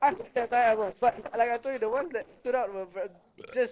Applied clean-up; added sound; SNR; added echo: neural separator model SepFormer DNS4.